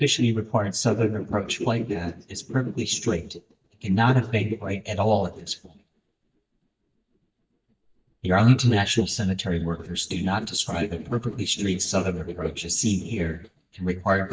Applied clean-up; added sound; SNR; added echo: neural mask model DeepFilterNet 3.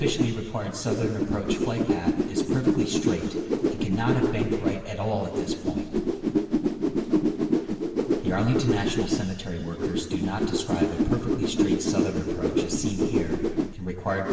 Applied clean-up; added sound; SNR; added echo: none; Whoosh, swoosh, swish; -4 dB; reverberation time 1.5 s.